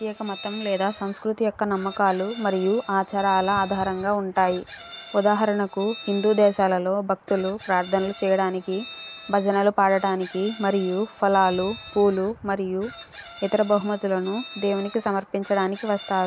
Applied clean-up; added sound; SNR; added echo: none; Chicken, rooster; 18 dB; none.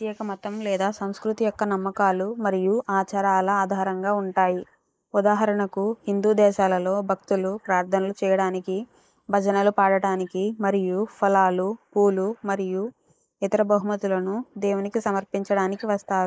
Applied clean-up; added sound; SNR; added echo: neural mask model Resemble Enhance denoiser.